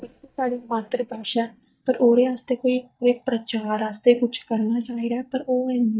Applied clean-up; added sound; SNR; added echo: neural mask model DeepFilterNet 3.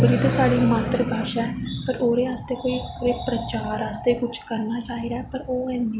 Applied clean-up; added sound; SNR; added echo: none; none; none; none.